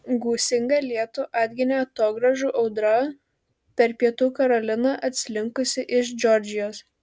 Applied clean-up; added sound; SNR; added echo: none; none; none; none.